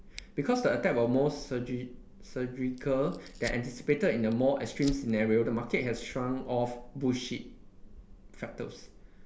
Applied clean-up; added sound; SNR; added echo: none; Fire; 16 dB; none.